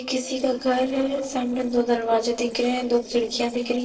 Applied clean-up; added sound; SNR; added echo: neural separator model SepFormer DNS4.